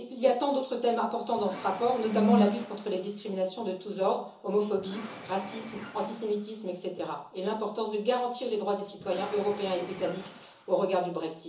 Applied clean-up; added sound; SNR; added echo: none; Engine / Mechanisms; 17 dB; reverberation time 0.8 s.